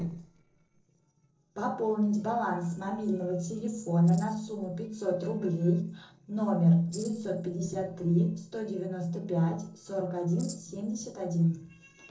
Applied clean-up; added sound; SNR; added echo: neural separator model SepFormer DNS4.